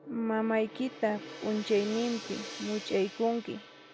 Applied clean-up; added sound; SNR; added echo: none; Gong; 13 dB; none.